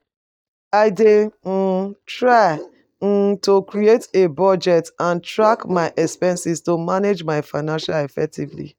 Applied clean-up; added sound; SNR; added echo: neural mask model DeepFilterNet 3.